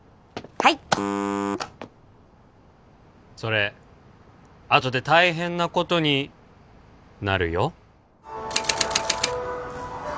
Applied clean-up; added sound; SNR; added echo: none; none; none; none.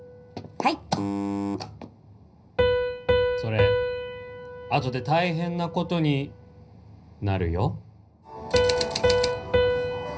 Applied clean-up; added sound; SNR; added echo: none; Piano; -1 dB; reverberation time 0.4 s.